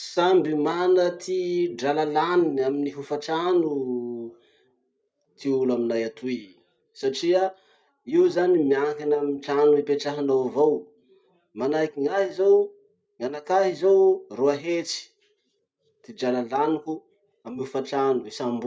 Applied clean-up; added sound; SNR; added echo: none; none; none; none.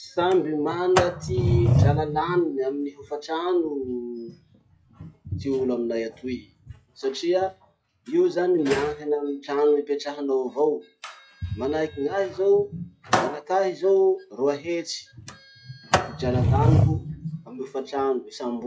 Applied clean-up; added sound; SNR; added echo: classical method log-MMSE.